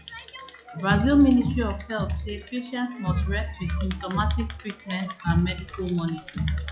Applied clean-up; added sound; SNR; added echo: classical method log-MMSE.